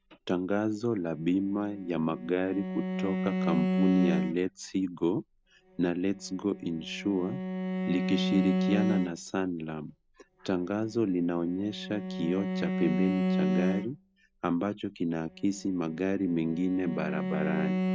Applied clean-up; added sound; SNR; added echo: none; Bowed string instrument; 2 dB; none.